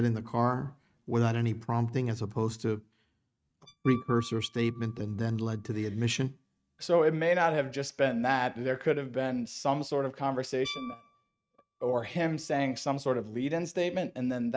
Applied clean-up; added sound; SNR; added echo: neural mask model RNNoise.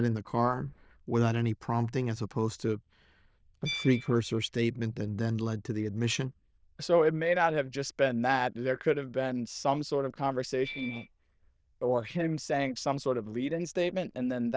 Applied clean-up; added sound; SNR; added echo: neural diffusion model UNIVERSE++.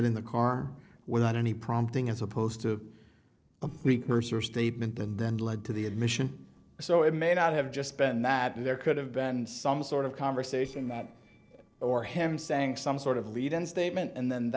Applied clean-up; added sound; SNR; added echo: neural separator model SepFormer DNS4.